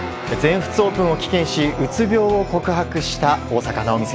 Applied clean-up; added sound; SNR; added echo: none; Guitar; 13 dB; none.